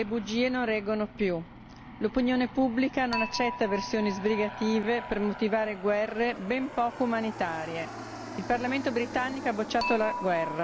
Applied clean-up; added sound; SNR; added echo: none; Dishes, pots, and pans / Chink, clink + Aircraft; 10 dB; none.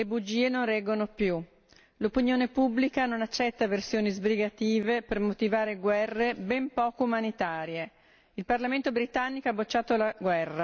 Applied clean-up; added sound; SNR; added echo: none; none; none; none.